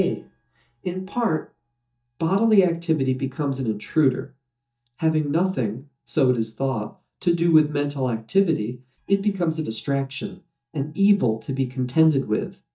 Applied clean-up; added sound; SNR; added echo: neural mask model DeepFilterNet 3.